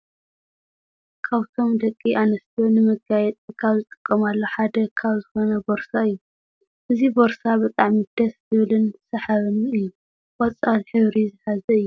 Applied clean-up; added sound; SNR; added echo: none; none; none; none.